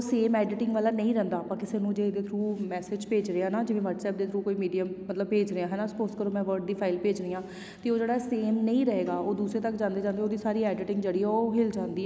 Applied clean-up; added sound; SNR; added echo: none; none; none; none.